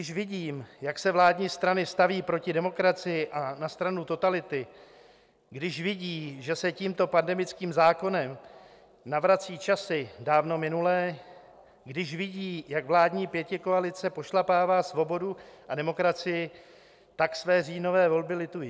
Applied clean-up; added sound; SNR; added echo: none; none; none; none.